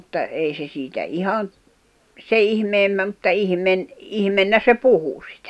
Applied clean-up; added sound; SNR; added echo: none; none; none; none.